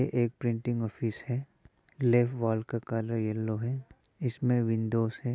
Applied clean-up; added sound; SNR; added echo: none; none; none; none.